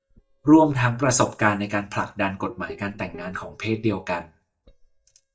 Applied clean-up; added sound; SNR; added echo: neural mask model DeepFilterNet 3.